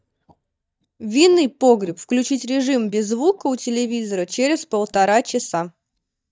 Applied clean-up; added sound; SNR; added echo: neural mask model DeepFilterNet 3.